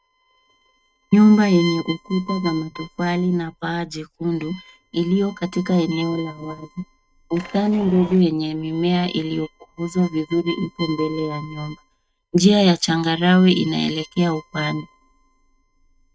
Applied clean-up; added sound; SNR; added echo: neural mask model RNNoise.